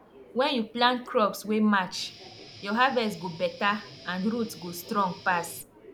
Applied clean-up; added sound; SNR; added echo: none; Guitar + Subway, metro, underground; 19 dB; none.